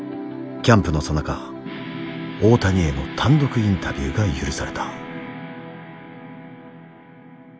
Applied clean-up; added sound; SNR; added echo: none; none; none; none.